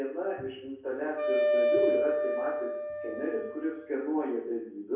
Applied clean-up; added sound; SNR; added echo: none; Wind instrument, woodwind instrument; -4 dB; reverberation time 0.6 s.